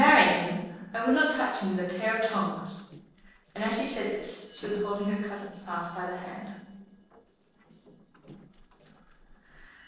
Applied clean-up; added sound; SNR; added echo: neural separator model SepFormer DNS4.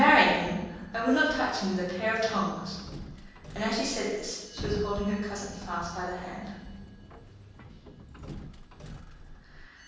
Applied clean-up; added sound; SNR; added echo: none; Sliding door; 13 dB; reverberation time 1.3 s.